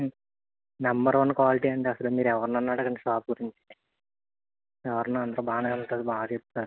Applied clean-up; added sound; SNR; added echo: none; none; none; none.